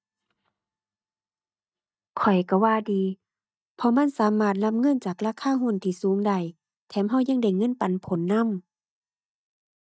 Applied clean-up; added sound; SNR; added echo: neural mask model DeepFilterNet 3.